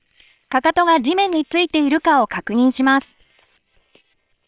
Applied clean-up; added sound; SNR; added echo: neural separator model SepFormer WHAM!.